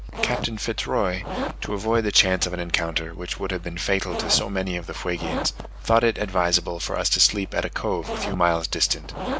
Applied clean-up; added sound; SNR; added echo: none; Zipper (clothing); 10 dB; none.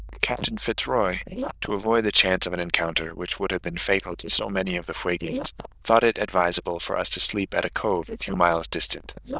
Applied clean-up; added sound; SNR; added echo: neural diffusion model UNIVERSE++.